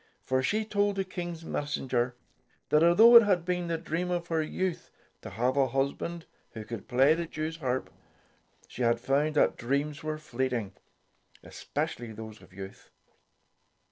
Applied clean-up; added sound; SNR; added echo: neural separator model SepFormer DNS4.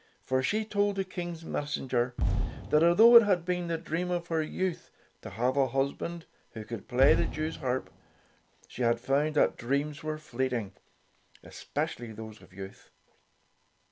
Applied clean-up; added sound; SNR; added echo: none; Fireworks; 5 dB; none.